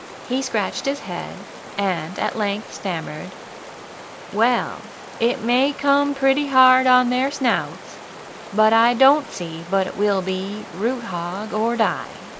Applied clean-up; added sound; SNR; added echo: none; Stream; 16 dB; none.